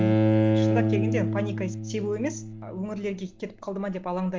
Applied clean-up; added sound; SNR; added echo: none; Bowed string instrument; -5 dB; none.